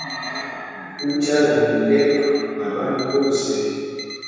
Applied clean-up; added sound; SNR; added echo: none; Alarm; 16 dB; reverberation time 2.2 s.